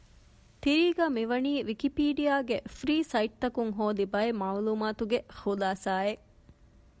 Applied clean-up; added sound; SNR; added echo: none; none; none; none.